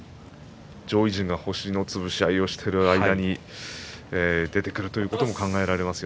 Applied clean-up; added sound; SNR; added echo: none; none; none; none.